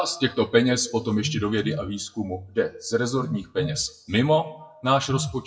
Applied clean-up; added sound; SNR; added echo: classical method WPE with log-MMSE.